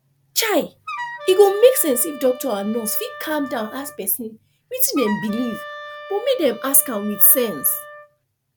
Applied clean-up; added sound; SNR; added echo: none; Wind instrument, woodwind instrument; 14 dB; none.